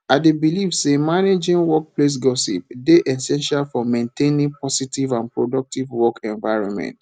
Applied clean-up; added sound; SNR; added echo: none; none; none; none.